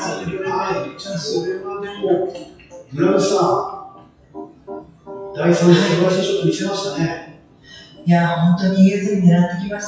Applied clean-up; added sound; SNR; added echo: classical method WPE with log-MMSE.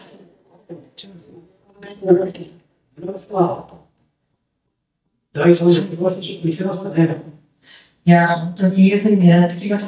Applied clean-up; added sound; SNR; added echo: neural mask model DeepFilterNet 3.